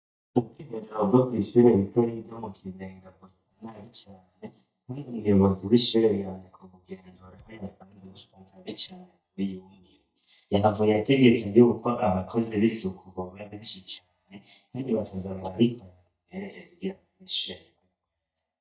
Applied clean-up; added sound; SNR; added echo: neural mask model DeepFilterNet 3.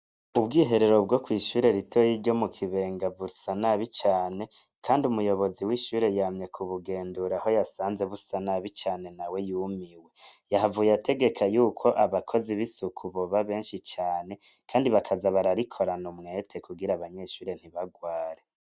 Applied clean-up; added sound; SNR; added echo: none; none; none; none.